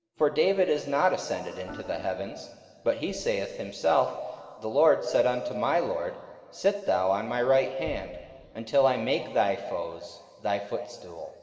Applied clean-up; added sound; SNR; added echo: none; Organ; 17 dB; reverberation time 2.1 s.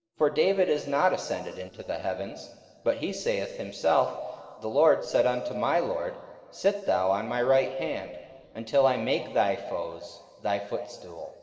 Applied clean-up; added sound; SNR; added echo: neural separator model SepFormer DNS4.